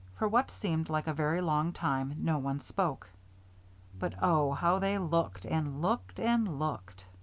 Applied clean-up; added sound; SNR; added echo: none; Bass guitar; 18 dB; none.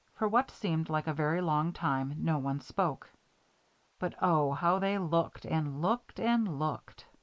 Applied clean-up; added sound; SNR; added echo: neural mask model Resemble Enhance denoiser.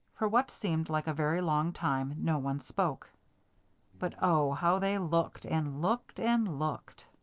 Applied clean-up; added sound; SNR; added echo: neural separator model SepFormer DNS4.